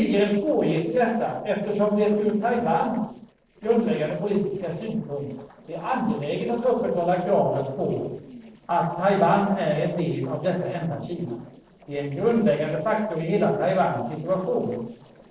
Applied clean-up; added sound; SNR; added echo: neural separator model SepFormer DNS4.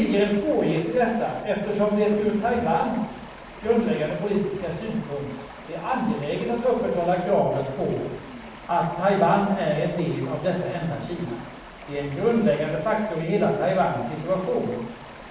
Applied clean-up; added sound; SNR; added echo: none; Stream; 17 dB; reverberation time 0.7 s.